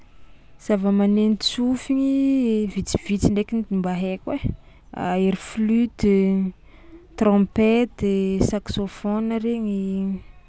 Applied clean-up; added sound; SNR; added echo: none; none; none; none.